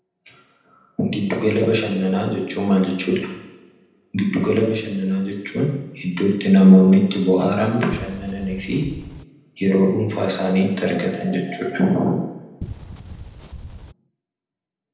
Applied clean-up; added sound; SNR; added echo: none; Wind; 14 dB; reverberation time 0.9 s.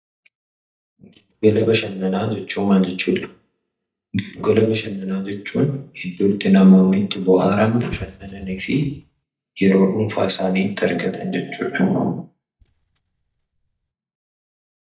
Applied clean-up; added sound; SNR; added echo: neural mask model DeepFilterNet 3.